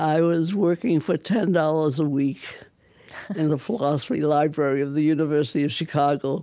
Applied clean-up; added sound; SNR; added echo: none; none; none; none.